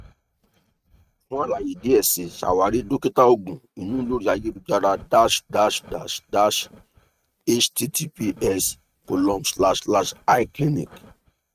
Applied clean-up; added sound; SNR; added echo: neural mask model RNNoise.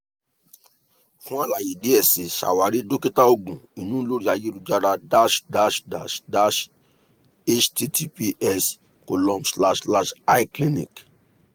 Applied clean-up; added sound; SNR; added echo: none; none; none; none.